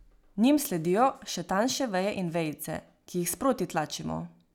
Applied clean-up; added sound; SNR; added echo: none; none; none; none.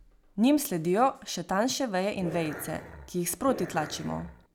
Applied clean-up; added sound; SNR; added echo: none; Growling; 12 dB; none.